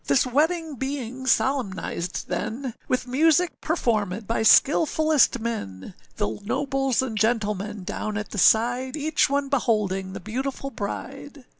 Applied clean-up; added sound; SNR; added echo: none; none; none; none.